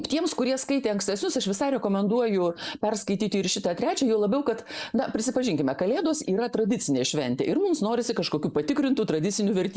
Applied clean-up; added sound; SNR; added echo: neural mask model Resemble Enhance denoiser.